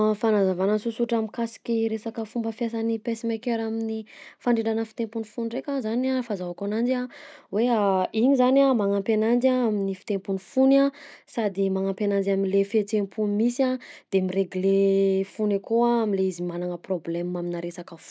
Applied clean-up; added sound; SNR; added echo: none; none; none; none.